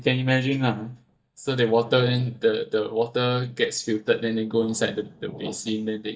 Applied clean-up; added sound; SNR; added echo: neural mask model DeepFilterNet 3.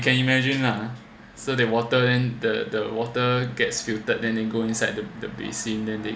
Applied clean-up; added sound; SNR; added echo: none; none; none; none.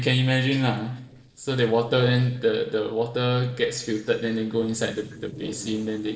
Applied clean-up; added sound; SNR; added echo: neural separator model SepFormer DNS4.